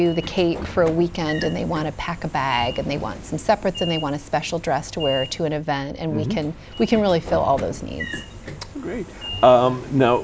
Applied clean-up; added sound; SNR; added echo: none; Sliding door / Train; 13 dB; none.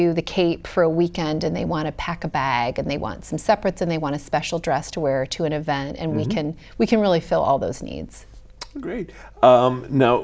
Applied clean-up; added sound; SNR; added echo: none; none; none; none.